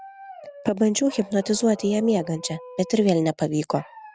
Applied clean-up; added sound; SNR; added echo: none; Dog; 19 dB; none.